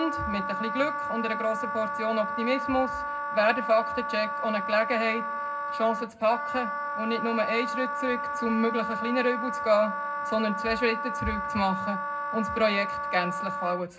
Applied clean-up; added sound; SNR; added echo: none; Wind instrument, woodwind instrument; 3 dB; reverberation time 0.3 s.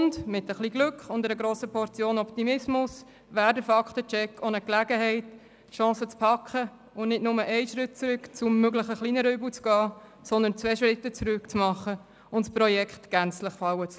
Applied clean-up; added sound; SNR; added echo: none; none; none; none.